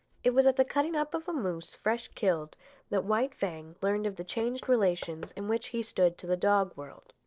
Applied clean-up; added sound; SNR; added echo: neural separator model SepFormer DNS4.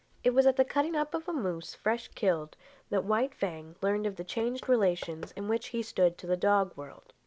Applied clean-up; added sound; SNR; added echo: none; Knock / Wood; 19 dB; none.